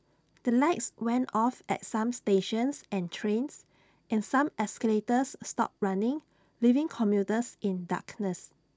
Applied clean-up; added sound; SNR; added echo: none; none; none; none.